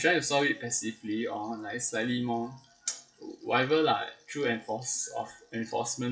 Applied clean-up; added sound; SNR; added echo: classical method WPE with log-MMSE.